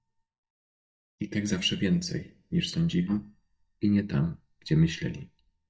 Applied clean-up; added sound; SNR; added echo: neural mask model DeepFilterNet 3.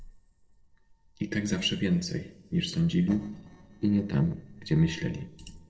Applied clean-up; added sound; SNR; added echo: neural separator model SepFormer DNS4.